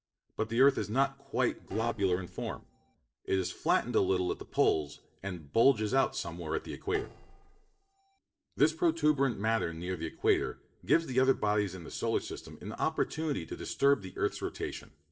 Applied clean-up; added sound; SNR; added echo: neural separator model SepFormer DNS4.